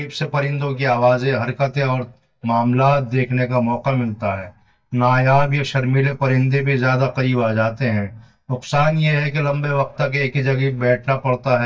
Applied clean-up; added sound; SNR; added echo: neural mask model DeepFilterNet 3.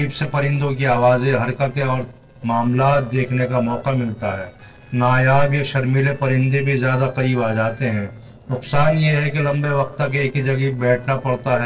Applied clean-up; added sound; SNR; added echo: neural separator model SepFormer DNS4.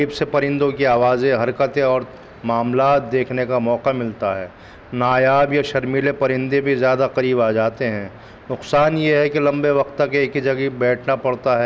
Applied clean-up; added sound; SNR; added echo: none; none; none; none.